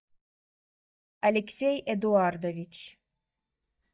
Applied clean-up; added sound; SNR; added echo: neural mask model DeepFilterNet 3.